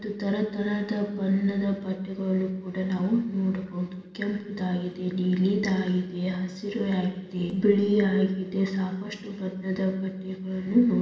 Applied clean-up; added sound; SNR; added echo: none; none; none; reverberation time 1.0 s.